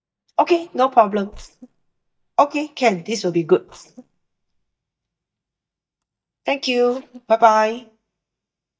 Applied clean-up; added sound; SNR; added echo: neural mask model DeepFilterNet 3.